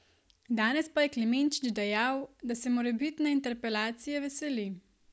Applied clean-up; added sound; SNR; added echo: none; none; none; none.